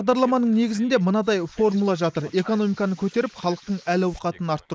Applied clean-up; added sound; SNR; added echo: neural mask model Resemble Enhance denoiser.